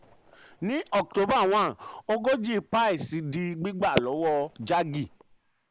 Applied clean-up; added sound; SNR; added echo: neural mask model Resemble Enhance denoiser.